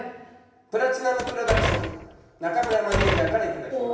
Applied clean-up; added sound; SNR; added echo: none; Door; 2 dB; reverberation time 0.9 s.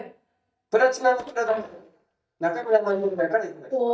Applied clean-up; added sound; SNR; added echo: neural mask model DeepFilterNet 3.